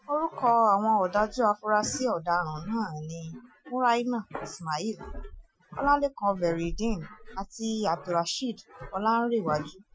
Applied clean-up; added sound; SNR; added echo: classical method Wiener filter.